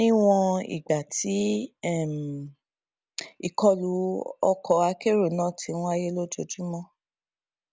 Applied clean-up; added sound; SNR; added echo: none; none; none; none.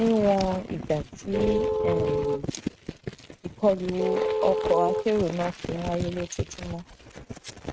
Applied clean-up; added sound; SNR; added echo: neural mask model RNNoise.